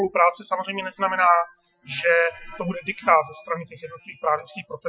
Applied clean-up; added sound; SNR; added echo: classical method Wiener filter.